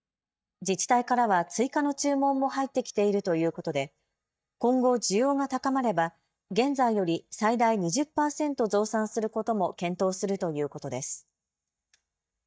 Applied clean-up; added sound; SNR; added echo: neural mask model DeepFilterNet 3.